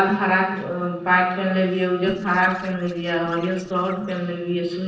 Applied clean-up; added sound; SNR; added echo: neural separator model SepFormer DNS4.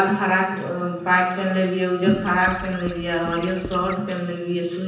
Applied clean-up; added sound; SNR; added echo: none; Squeak / Writing; 15 dB; reverberation time 0.9 s.